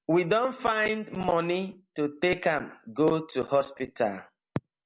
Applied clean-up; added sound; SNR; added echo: none; none; none; none.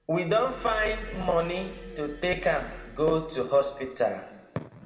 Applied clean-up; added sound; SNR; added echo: none; Glass; 16 dB; reverberation time 1.8 s.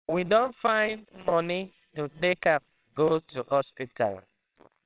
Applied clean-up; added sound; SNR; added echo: neural separator model SepFormer WHAMR!.